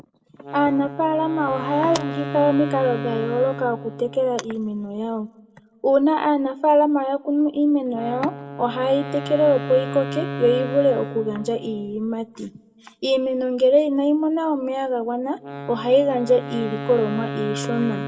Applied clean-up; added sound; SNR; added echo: none; Wind instrument, woodwind instrument; 11 dB; reverberation time 0.7 s.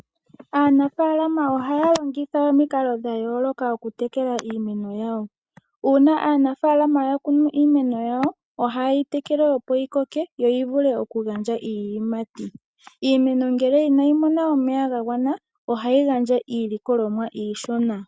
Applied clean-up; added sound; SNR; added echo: none; none; none; none.